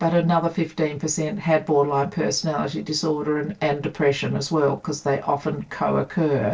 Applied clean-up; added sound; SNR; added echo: neural separator model SepFormer DNS4.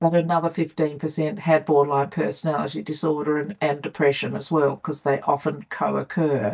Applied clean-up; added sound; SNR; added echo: neural mask model DeepFilterNet 3.